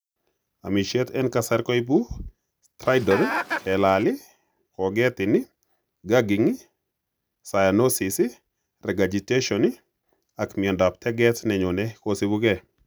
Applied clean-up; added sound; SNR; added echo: none; Chicken, rooster; 6 dB; none.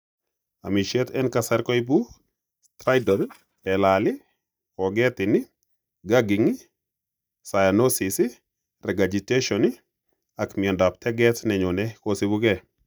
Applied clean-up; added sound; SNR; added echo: neural mask model DeepFilterNet 3.